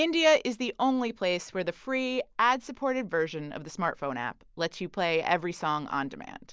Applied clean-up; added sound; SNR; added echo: none; none; none; none.